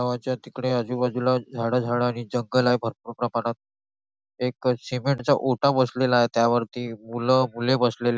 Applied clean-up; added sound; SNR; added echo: none; none; none; none.